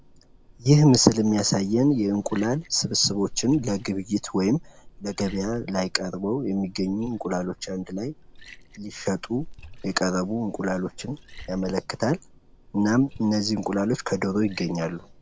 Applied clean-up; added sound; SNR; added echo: none; Liquid; 20 dB; none.